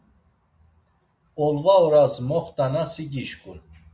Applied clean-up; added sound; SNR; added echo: none; none; none; none.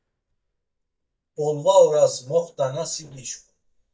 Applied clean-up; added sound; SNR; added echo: neural mask model DeepFilterNet 3.